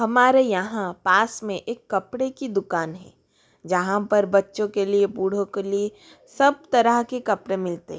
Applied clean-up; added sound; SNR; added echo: none; none; none; none.